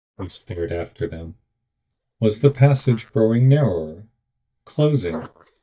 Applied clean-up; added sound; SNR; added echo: neural mask model DeepFilterNet 3.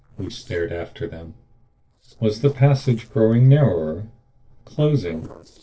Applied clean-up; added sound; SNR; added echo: neural separator model SepFormer DNS4.